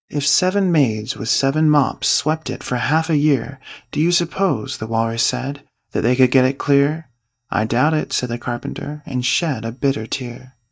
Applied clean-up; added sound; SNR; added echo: neural mask model DeepFilterNet 3.